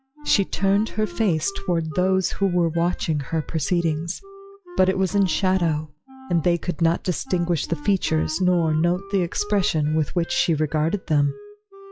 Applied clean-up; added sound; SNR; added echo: classical method log-MMSE.